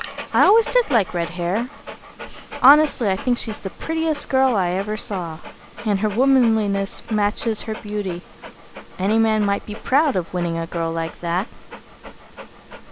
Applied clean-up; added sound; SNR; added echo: none; Dog; 16 dB; none.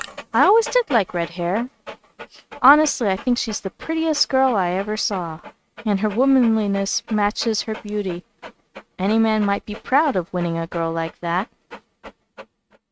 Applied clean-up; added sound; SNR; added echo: neural mask model RNNoise.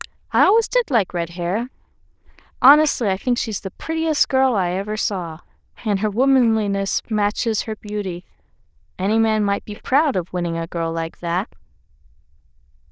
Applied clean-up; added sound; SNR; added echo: neural diffusion model UNIVERSE++.